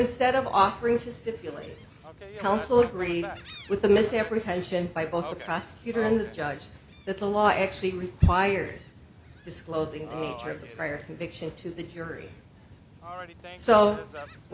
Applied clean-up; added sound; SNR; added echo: none; Gull, seagull; 18 dB; none.